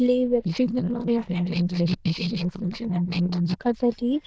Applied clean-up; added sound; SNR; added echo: neural diffusion model UNIVERSE++.